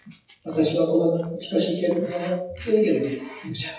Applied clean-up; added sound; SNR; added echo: classical method WPE with log-MMSE.